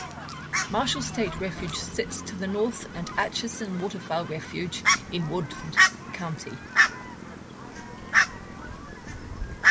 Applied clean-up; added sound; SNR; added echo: none; Fowl; -4 dB; none.